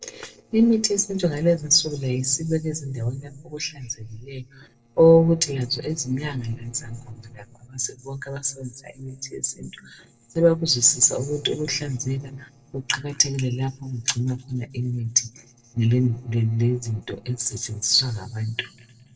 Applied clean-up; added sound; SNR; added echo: neural separator model SepFormer DNS4.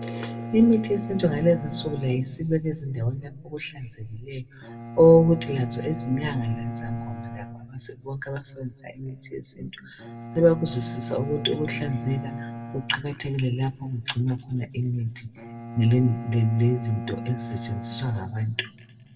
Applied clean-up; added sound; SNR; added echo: none; Bowed string instrument; 12 dB; reverberation time 1.8 s.